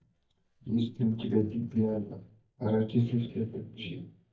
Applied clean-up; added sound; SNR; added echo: neural mask model DeepFilterNet 3.